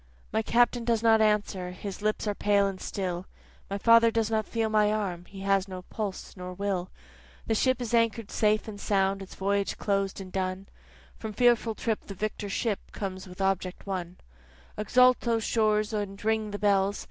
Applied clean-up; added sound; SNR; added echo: none; none; none; none.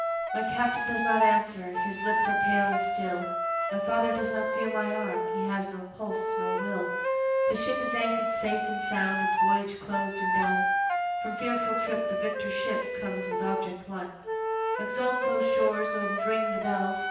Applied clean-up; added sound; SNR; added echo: none; Wind instrument, woodwind instrument; -4 dB; reverberation time 0.9 s.